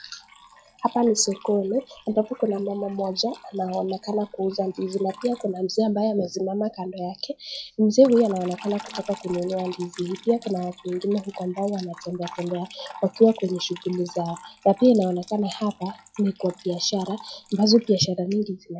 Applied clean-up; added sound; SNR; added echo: classical method log-MMSE.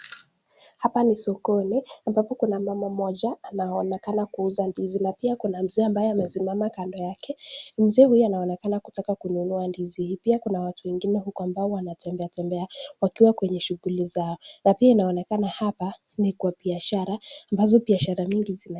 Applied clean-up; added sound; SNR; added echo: none; none; none; none.